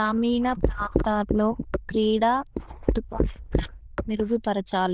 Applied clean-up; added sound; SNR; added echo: neural diffusion model UNIVERSE++.